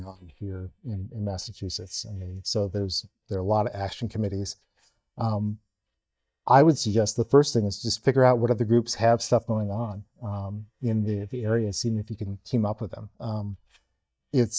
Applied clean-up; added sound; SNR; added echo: neural mask model DeepFilterNet 3.